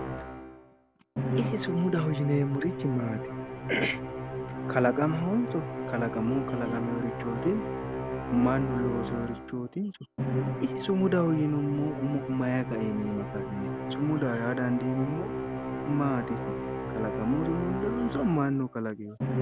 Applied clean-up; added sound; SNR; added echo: none; Musical instrument; 4 dB; none.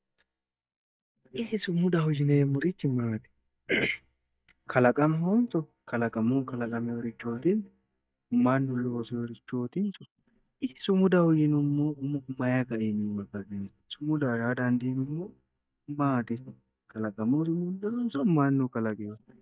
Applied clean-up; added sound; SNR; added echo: neural mask model DeepFilterNet 3.